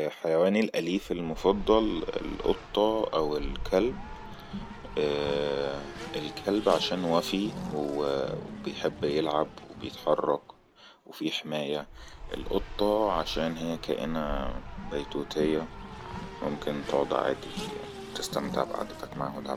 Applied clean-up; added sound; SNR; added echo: none; Race car, auto racing; 10 dB; none.